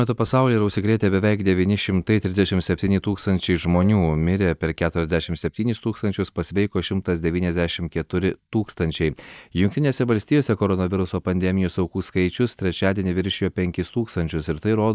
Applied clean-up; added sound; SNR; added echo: neural mask model DeepFilterNet 3.